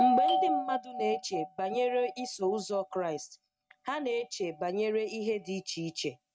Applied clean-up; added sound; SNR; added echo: neural mask model RNNoise.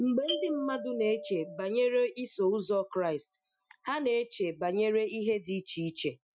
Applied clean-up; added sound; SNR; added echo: classical method Wiener filter.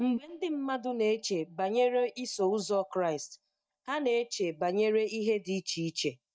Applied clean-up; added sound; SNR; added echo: neural mask model DeepFilterNet 3.